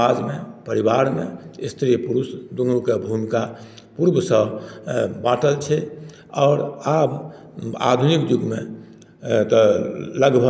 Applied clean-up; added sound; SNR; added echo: none; none; none; none.